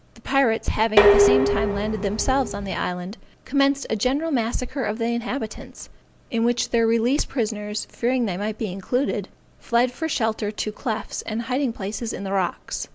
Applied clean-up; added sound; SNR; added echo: none; Dishes, pots, and pans; -2 dB; none.